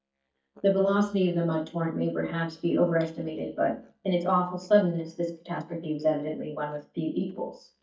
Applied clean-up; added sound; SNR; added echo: neural mask model DeepFilterNet 3.